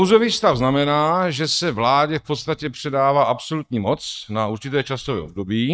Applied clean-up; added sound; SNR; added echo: neural mask model DeepFilterNet 3.